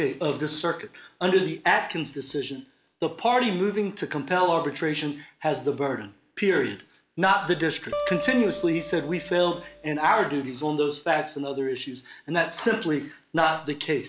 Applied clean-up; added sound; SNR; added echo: none; Acoustic guitar; 10 dB; none.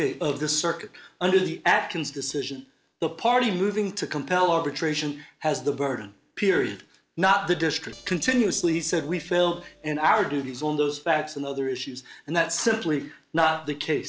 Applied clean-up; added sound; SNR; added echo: neural separator model SepFormer DNS4.